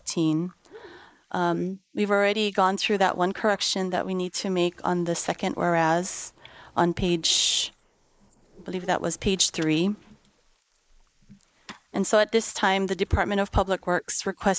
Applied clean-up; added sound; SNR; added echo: neural mask model Resemble Enhance denoiser.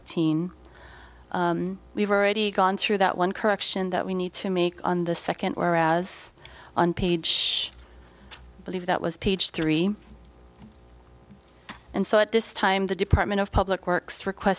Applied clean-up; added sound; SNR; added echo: none; none; none; none.